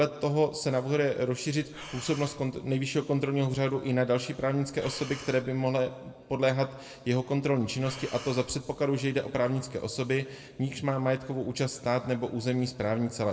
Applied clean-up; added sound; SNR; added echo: none; Breathing; 17 dB; reverberation time 1.0 s.